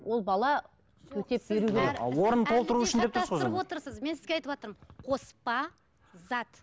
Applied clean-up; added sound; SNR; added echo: none; none; none; none.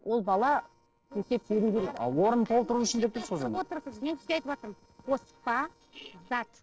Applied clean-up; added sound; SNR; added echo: neural separator model SepFormer DNS4.